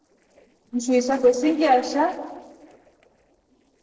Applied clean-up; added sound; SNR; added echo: neural separator model SepFormer DNS4.